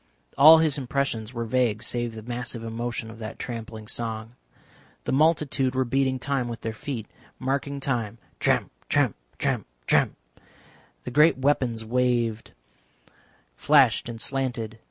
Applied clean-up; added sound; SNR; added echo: none; none; none; none.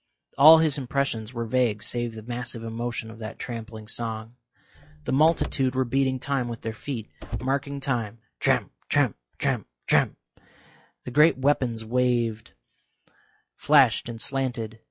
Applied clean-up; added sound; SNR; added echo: classical method log-MMSE.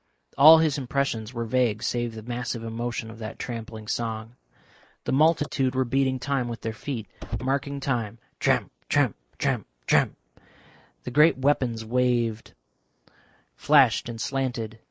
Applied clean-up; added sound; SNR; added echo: neural mask model Resemble Enhance denoiser.